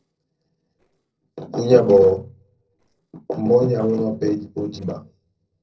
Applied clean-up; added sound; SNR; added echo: neural separator model SepFormer DNS4.